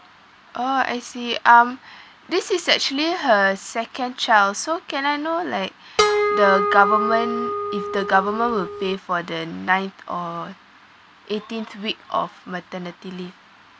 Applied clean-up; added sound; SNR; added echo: none; Harp; 0 dB; none.